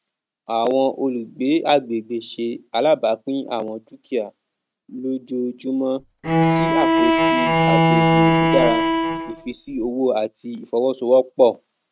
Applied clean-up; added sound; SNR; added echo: neural mask model RNNoise.